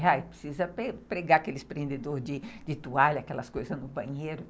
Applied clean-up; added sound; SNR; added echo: none; none; none; none.